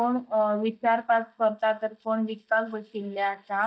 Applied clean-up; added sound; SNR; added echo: neural mask model DeepFilterNet 3.